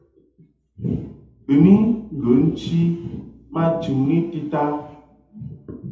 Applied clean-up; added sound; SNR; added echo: none; none; none; reverberation time 0.7 s.